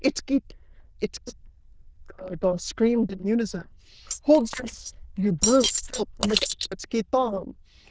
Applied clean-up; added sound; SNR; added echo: neural diffusion model UNIVERSE++.